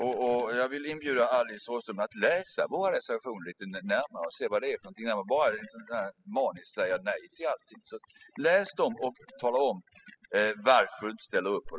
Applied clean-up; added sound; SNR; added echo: classical method spectral subtraction.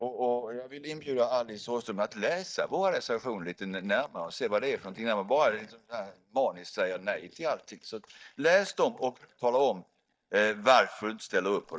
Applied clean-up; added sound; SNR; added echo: neural mask model DeepFilterNet 3.